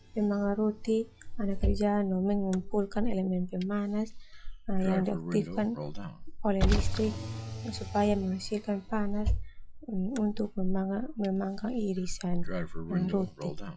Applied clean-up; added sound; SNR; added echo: classical method log-MMSE.